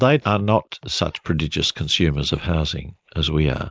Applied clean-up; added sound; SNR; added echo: neural mask model Resemble Enhance denoiser.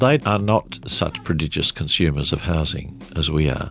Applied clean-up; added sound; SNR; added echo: none; Drum kit; 18 dB; none.